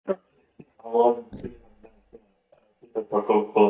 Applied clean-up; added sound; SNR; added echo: neural mask model DeepFilterNet 3.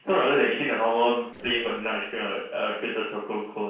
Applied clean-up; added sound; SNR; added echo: neural separator model SepFormer DNS4.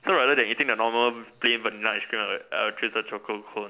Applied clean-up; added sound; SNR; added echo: none; none; none; none.